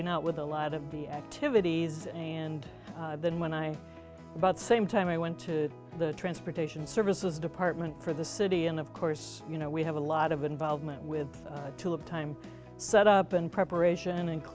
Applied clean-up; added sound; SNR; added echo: none; none; none; none.